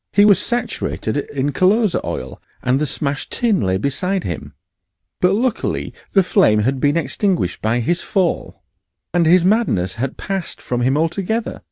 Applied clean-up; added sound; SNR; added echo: none; none; none; none.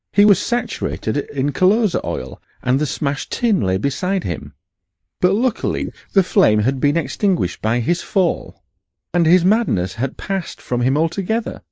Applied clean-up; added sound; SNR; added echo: neural mask model Resemble Enhance denoiser.